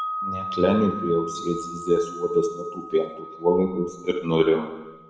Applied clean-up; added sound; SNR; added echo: none; Wind chime; 10 dB; reverberation time 1.0 s.